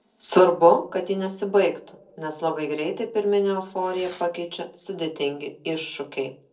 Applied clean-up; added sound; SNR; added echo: neural separator model SepFormer DNS4.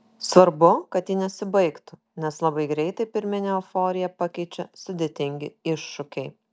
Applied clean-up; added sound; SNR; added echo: none; none; none; none.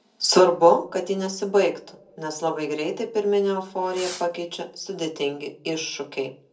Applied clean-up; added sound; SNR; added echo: none; Fireworks; 17 dB; reverberation time 0.2 s.